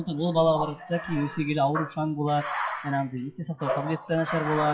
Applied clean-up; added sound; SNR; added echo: classical method WPE with log-MMSE.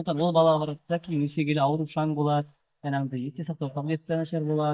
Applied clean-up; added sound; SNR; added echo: neural mask model DeepFilterNet 3.